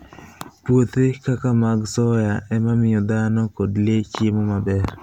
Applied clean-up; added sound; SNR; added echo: none; none; none; none.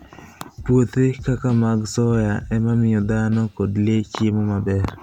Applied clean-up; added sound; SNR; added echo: none; Drum kit; 19 dB; none.